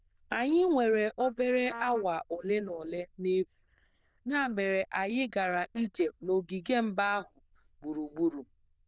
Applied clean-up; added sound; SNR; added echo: neural diffusion model UNIVERSE++.